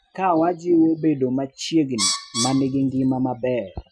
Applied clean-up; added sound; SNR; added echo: classical method Wiener filter.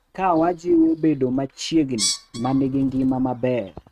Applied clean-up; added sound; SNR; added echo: neural mask model RNNoise.